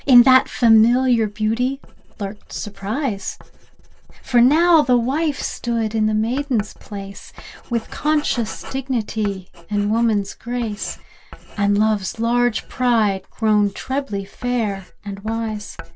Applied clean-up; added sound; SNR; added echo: none; Writing; 16 dB; none.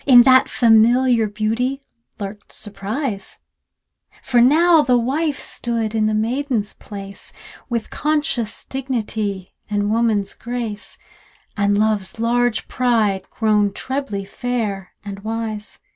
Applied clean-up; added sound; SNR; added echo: none; none; none; none.